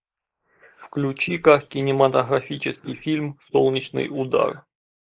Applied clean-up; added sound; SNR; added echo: neural mask model Resemble Enhance denoiser.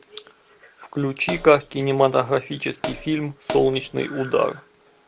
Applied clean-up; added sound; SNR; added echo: none; Hi-hat; 8 dB; none.